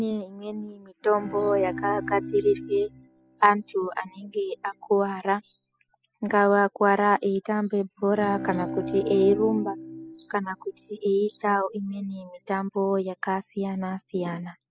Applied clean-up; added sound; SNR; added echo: classical method spectral subtraction.